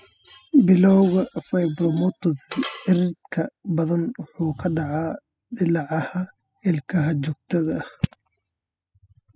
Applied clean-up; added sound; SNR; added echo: classical method spectral subtraction.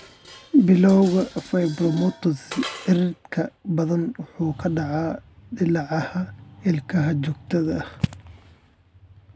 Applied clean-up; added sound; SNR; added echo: none; Dishes, pots, and pans; 19 dB; none.